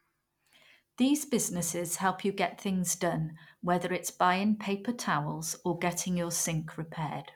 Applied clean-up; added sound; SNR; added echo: none; none; none; none.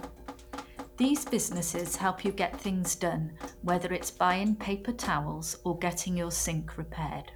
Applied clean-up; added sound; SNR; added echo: none; Drip; 13 dB; none.